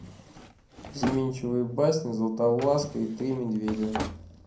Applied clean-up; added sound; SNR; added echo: none; Drawer open or close; 11 dB; reverberation time 0.6 s.